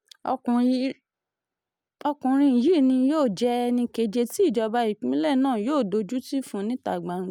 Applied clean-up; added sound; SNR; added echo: none; none; none; none.